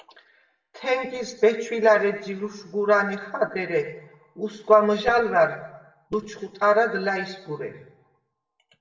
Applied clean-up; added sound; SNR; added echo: none; none; none; reverberation time 0.8 s.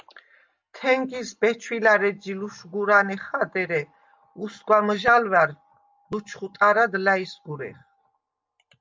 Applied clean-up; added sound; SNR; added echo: none; none; none; none.